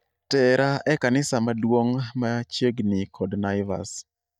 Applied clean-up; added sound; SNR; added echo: neural mask model DeepFilterNet 3.